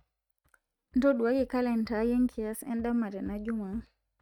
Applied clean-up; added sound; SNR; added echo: neural mask model RNNoise.